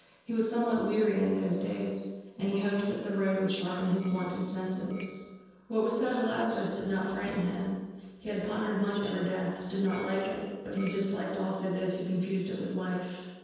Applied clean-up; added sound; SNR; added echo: neural separator model SepFormer DNS4.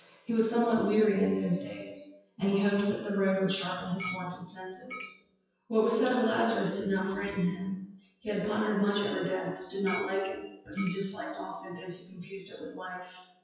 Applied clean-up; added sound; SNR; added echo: classical method WPE with log-MMSE.